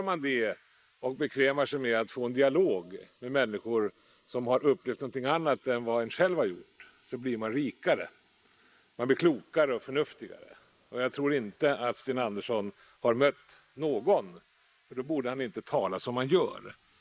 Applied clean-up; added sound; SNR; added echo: neural mask model Resemble Enhance denoiser.